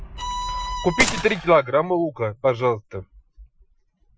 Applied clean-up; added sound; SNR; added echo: classical method Wiener filter.